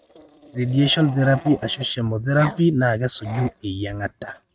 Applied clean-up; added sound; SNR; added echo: neural mask model RNNoise.